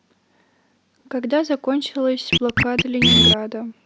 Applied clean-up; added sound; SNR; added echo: none; Scratching (performance technique); -3 dB; none.